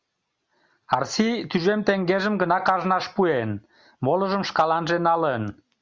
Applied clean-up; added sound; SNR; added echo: none; none; none; none.